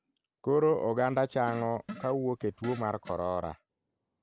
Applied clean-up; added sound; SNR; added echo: none; Fart; 17 dB; none.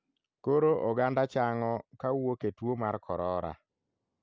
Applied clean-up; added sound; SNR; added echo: none; none; none; none.